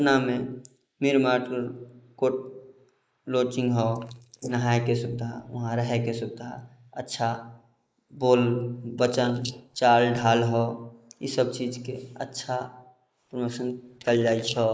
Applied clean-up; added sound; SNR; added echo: neural mask model Resemble Enhance denoiser.